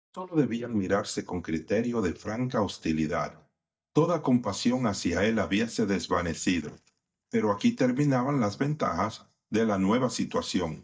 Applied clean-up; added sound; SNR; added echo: neural mask model DeepFilterNet 3.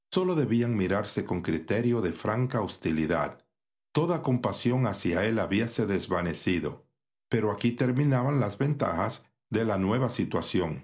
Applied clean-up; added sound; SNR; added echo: none; none; none; none.